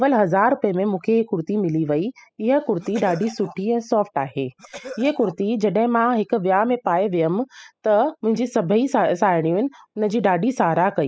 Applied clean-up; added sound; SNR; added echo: classical method spectral subtraction.